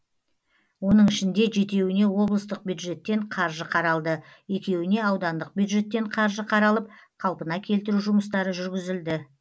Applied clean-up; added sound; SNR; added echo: none; none; none; none.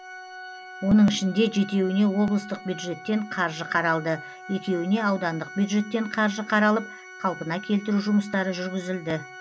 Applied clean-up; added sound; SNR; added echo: none; Organ; 17 dB; none.